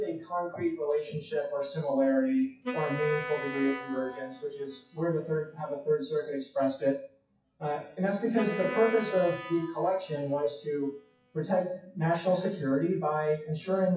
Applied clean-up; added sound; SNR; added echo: classical method WPE with log-MMSE.